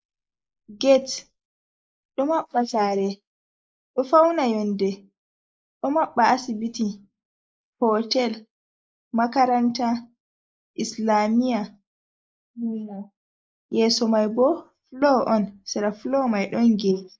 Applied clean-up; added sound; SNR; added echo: neural mask model Resemble Enhance denoiser.